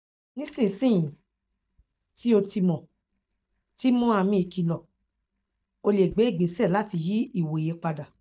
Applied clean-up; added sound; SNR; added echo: neural mask model DeepFilterNet 3.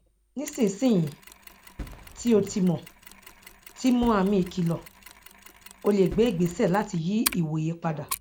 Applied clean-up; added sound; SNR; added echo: none; Mechanisms + Fireworks; 14 dB; none.